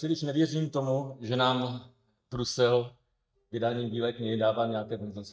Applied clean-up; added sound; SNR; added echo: neural mask model DeepFilterNet 3.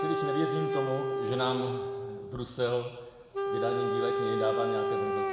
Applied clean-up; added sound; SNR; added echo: none; Wind instrument, woodwind instrument; -2 dB; reverberation time 1.2 s.